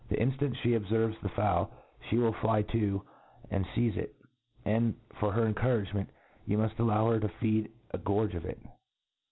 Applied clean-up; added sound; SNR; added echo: none; none; none; none.